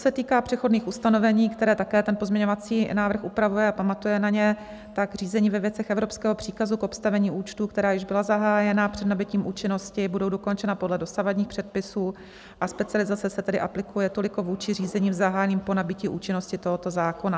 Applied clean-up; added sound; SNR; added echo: none; none; none; none.